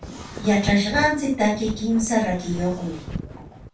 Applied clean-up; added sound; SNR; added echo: none; Wind; 11 dB; reverberation time 0.2 s.